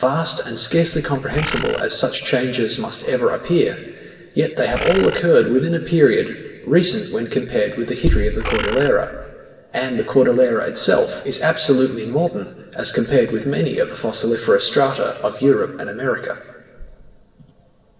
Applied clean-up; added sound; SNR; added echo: none; Bird; 7 dB; reverberation time 1.8 s.